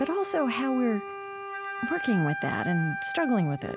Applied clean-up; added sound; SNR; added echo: none; Wind instrument, woodwind instrument; 7 dB; none.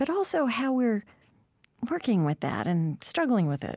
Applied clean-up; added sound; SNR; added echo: none; none; none; none.